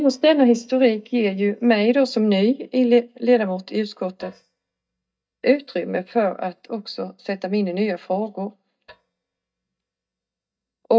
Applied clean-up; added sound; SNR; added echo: neural mask model DeepFilterNet 3.